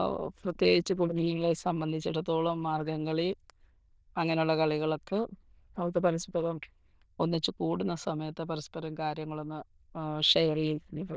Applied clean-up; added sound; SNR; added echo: neural diffusion model UNIVERSE++.